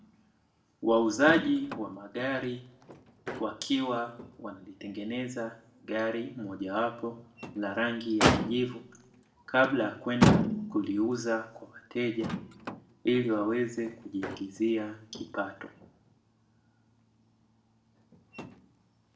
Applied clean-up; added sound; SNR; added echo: none; Motor vehicle (road); 4 dB; reverberation time 0.5 s.